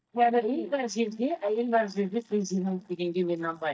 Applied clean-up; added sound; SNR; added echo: neural mask model DeepFilterNet 3.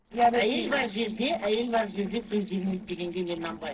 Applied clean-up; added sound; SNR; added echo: neural separator model SepFormer DNS4.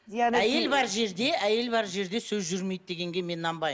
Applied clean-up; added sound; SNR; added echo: none; none; none; none.